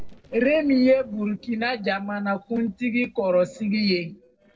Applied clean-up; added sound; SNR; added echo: neural separator model SepFormer DNS4.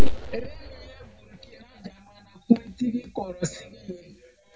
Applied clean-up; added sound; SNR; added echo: neural mask model DeepFilterNet 3.